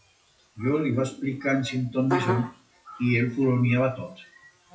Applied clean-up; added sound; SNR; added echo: classical method WPE with log-MMSE.